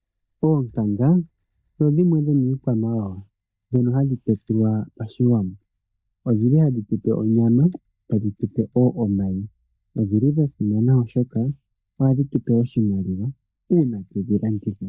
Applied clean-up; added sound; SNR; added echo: neural mask model DeepFilterNet 3.